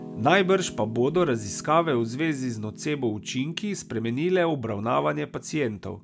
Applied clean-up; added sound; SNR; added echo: none; Piano; 17 dB; none.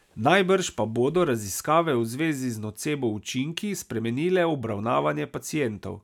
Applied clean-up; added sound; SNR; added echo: none; none; none; none.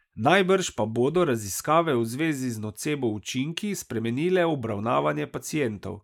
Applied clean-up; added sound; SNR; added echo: neural mask model Resemble Enhance denoiser.